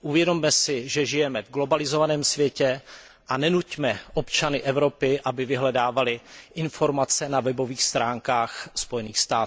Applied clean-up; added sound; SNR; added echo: none; none; none; none.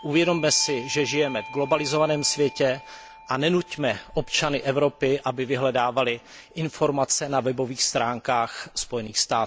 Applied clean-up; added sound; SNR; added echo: none; Doorbell; 18 dB; none.